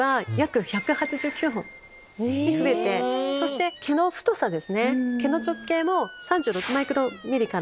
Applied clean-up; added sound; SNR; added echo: none; Squeak; 20 dB; none.